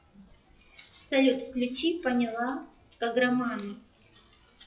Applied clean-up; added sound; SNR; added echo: classical method WPE with log-MMSE.